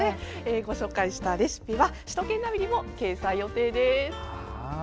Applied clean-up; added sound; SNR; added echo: none; none; none; none.